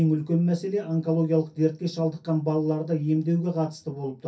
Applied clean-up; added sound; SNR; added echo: none; none; none; reverberation time 0.3 s.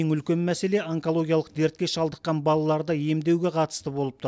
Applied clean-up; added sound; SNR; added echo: none; none; none; none.